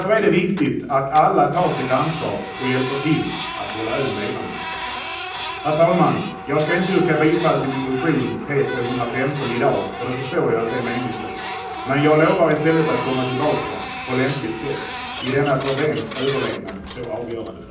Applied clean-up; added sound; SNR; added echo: none; Printer; 8 dB; reverberation time 0.6 s.